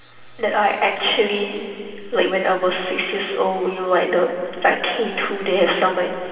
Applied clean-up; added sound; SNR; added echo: none; none; none; reverberation time 2.5 s.